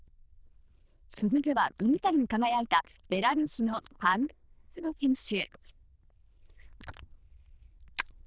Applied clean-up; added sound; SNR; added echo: neural diffusion model UNIVERSE++.